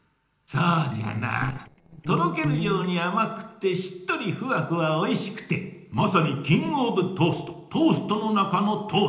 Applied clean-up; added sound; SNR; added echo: neural separator model SepFormer DNS4.